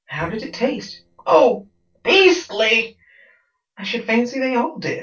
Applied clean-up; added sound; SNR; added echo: neural separator model SepFormer DNS4.